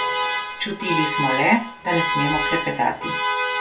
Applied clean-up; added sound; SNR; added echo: none; Alarm; 0 dB; reverberation time 0.2 s.